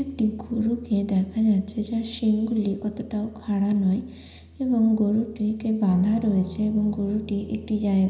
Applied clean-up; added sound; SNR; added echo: none; Guitar; 18 dB; reverberation time 0.9 s.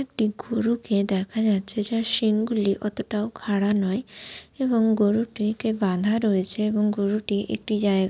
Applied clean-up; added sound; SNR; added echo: none; none; none; none.